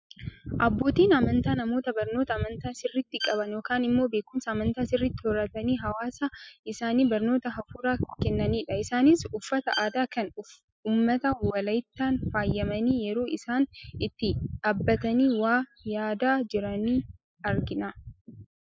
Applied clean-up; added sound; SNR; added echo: classical method spectral subtraction.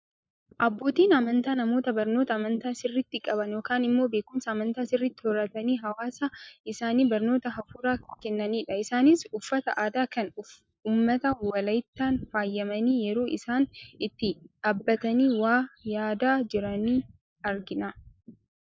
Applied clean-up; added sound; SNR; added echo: neural mask model DeepFilterNet 3.